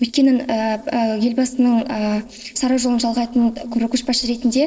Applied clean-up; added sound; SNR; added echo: neural separator model SepFormer DNS4.